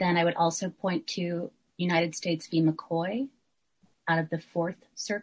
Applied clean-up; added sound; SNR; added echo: none; none; none; none.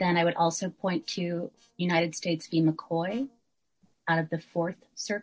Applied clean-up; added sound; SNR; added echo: neural separator model SepFormer DNS4.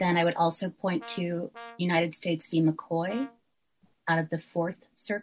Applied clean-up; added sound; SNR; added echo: none; Brass instrument; 17 dB; none.